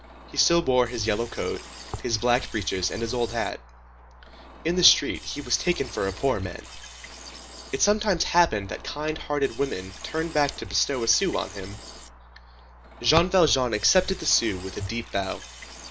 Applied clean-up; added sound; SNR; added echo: none; Liquid; 18 dB; none.